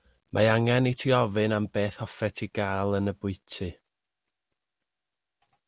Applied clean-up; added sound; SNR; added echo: none; none; none; none.